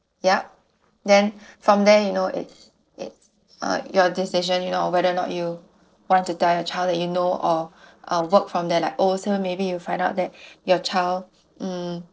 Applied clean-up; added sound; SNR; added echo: neural separator model SepFormer DNS4.